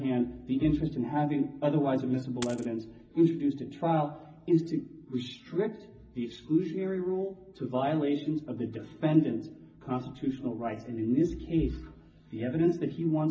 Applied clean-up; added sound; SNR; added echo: none; Coin (dropping); 14 dB; reverberation time 0.4 s.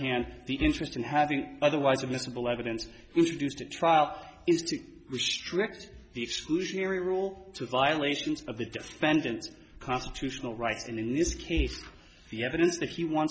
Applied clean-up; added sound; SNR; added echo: none; none; none; none.